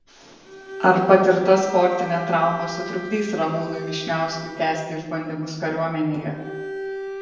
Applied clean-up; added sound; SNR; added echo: none; Bowed string instrument; 12 dB; reverberation time 0.9 s.